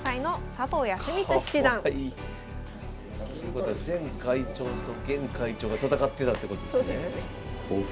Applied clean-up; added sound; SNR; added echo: none; none; none; none.